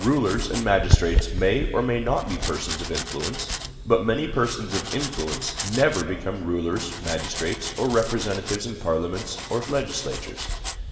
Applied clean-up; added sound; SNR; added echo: none; Domestic sounds, home sounds; 4 dB; reverberation time 2.0 s.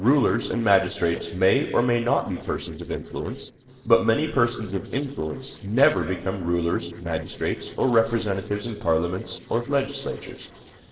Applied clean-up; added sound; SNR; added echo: neural separator model SepFormer DNS4.